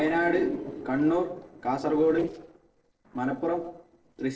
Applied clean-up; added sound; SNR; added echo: neural separator model SepFormer DNS4.